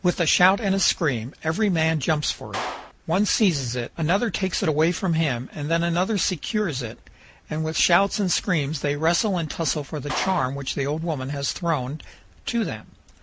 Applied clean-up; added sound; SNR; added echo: none; Clapping; 13 dB; none.